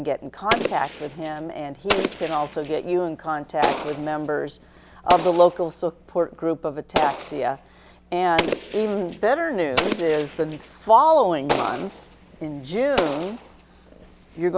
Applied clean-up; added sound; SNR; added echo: none; Explosion; 8 dB; none.